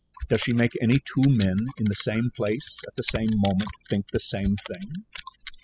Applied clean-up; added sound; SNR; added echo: classical method spectral subtraction.